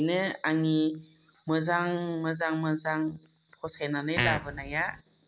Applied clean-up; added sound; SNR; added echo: none; Fart; 2 dB; none.